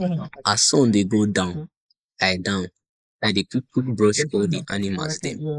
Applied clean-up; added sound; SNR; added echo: neural mask model Resemble Enhance denoiser.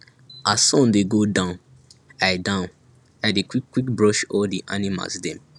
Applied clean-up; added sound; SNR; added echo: none; none; none; none.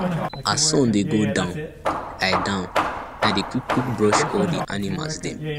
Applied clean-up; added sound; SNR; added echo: none; Hammer / Wood; 2 dB; none.